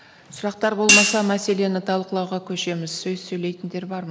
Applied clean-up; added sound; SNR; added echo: none; Hi-hat; -2 dB; none.